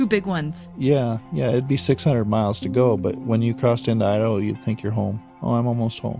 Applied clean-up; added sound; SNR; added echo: none; none; none; none.